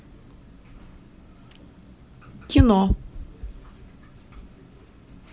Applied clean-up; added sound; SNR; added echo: none; none; none; none.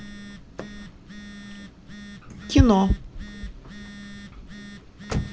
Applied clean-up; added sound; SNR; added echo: none; Telephone + Slam / Car; 11 dB; none.